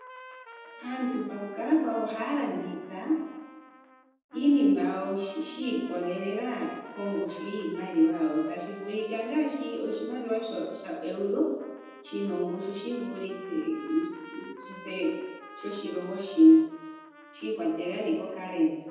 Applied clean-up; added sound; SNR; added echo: none; Trumpet; 20 dB; reverberation time 1.1 s.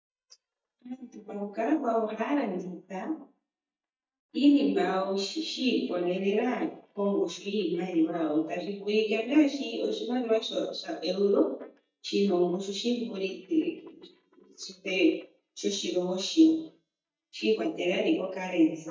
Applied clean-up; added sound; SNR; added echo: neural mask model DeepFilterNet 3.